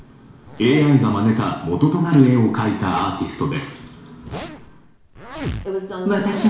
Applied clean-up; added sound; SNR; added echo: none; Zipper (clothing); 16 dB; reverberation time 0.7 s.